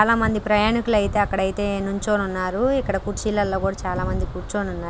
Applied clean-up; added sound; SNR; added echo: none; none; none; none.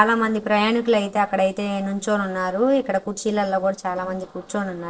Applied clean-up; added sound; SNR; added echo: neural separator model SepFormer DNS4.